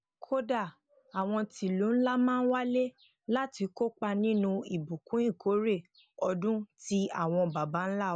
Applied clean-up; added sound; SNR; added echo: none; none; none; none.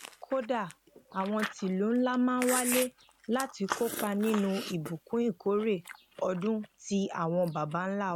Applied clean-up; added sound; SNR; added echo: none; Chewing, mastication; 10 dB; none.